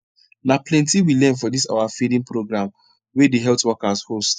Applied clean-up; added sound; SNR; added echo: neural mask model Resemble Enhance denoiser.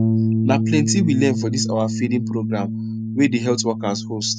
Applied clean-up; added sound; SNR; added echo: none; Bass guitar; 0 dB; none.